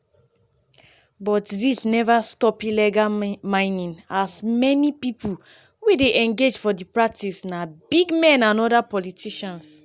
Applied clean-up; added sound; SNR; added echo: none; none; none; none.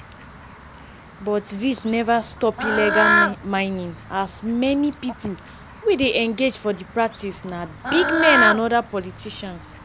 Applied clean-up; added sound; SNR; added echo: none; Bird / Fowl; 3 dB; none.